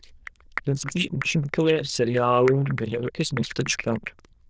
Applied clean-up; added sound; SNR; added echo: neural diffusion model UNIVERSE++.